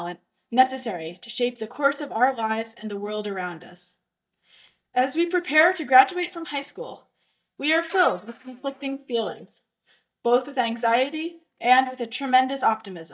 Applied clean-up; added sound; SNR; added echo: neural mask model DeepFilterNet 3.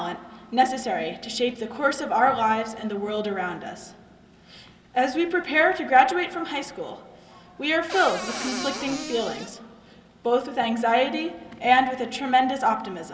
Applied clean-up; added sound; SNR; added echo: none; Cupboard open or close / Door; 8 dB; none.